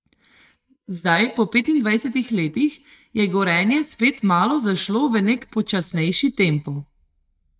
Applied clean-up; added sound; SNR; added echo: neural mask model DeepFilterNet 3.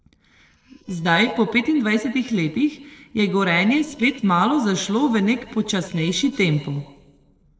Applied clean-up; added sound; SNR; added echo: neural separator model SepFormer DNS4.